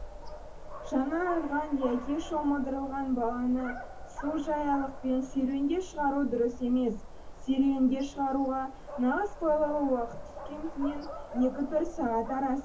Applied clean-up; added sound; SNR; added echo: none; Dog; 11 dB; reverberation time 0.3 s.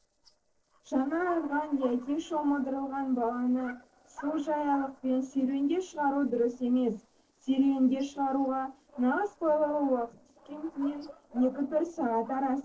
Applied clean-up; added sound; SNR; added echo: neural separator model SepFormer DNS4.